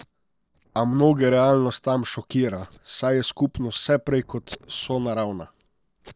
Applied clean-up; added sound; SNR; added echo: neural separator model SepFormer DNS4.